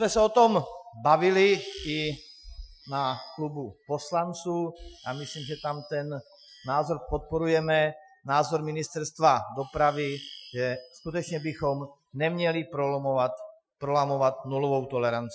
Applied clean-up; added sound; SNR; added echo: classical method Wiener filter.